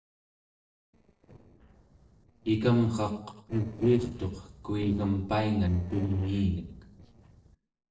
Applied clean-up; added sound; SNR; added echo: neural separator model SepFormer DNS4.